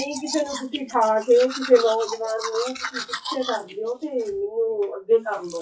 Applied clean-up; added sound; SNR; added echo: classical method WPE with log-MMSE.